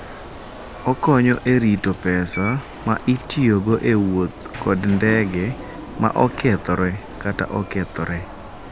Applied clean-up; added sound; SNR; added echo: none; Alarm; 14 dB; none.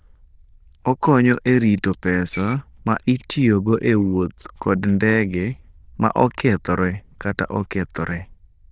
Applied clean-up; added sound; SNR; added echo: neural diffusion model UNIVERSE++.